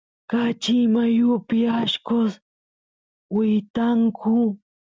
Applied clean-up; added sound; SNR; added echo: none; none; none; none.